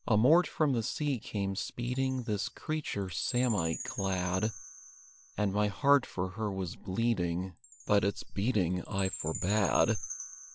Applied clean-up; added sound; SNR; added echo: none; Chime; 15 dB; none.